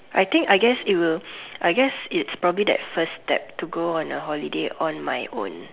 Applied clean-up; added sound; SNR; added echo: none; none; none; none.